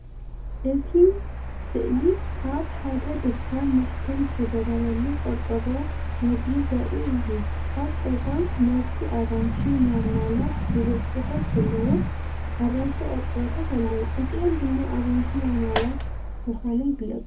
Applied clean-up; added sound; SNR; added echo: none; Mechanical fan; 2 dB; reverberation time 0.3 s.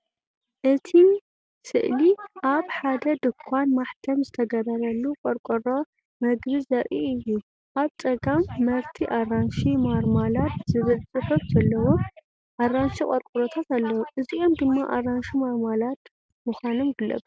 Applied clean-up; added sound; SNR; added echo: none; none; none; none.